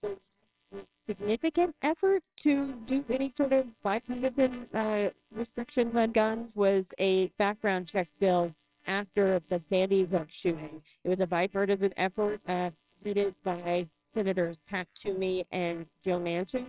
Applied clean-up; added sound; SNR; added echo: neural separator model SepFormer WHAMR!.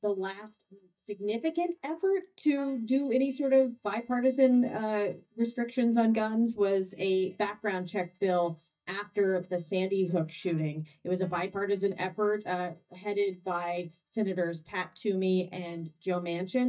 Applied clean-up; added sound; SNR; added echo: neural mask model DeepFilterNet 3.